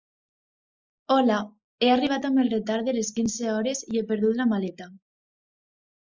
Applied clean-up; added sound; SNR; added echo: neural mask model Resemble Enhance denoiser.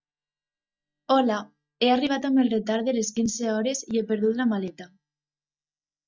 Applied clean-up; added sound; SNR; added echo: neural mask model DeepFilterNet 3.